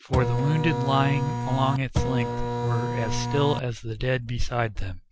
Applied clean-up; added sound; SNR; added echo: none; Printer; 2 dB; none.